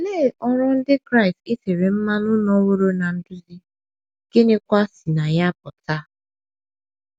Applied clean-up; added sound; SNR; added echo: none; none; none; none.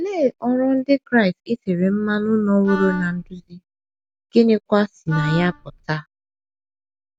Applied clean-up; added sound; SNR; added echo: none; Wind instrument, woodwind instrument; 11 dB; none.